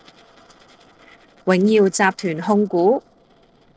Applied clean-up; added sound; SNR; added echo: neural separator model SepFormer DNS4.